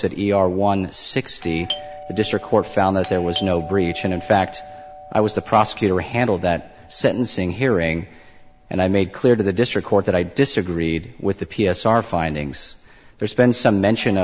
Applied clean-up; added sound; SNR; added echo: none; Doorbell; 18 dB; none.